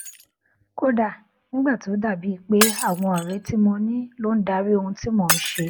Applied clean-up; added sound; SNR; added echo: none; Shatter; 8 dB; none.